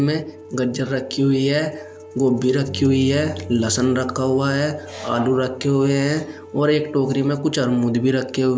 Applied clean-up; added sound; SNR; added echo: none; Wind instrument, woodwind instrument + Bass guitar; 17 dB; none.